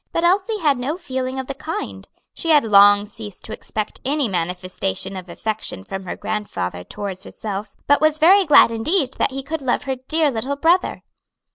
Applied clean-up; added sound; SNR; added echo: none; none; none; none.